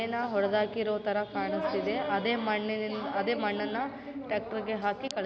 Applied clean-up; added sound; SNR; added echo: none; none; none; none.